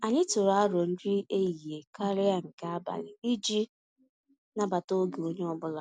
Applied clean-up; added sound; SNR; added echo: none; none; none; none.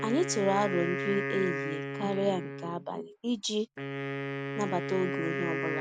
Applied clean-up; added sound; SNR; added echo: none; Wind instrument, woodwind instrument; 3 dB; none.